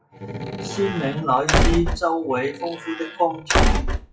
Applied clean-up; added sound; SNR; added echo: classical method WPE with log-MMSE.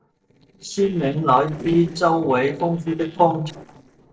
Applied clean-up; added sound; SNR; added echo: neural separator model SepFormer DNS4.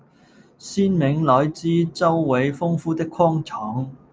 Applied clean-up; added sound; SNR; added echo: none; none; none; none.